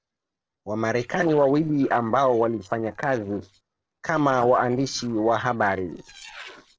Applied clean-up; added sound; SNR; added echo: neural separator model SepFormer DNS4.